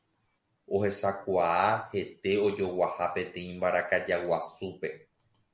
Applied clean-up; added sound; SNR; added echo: none; none; none; none.